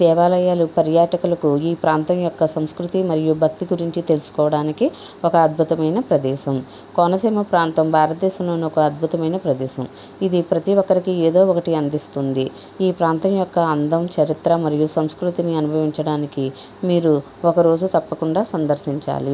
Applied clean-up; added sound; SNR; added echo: none; none; none; none.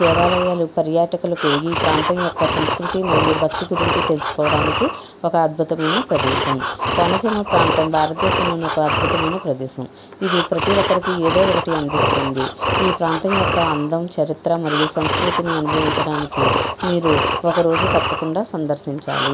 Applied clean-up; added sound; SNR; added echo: none; Breathing; 1 dB; none.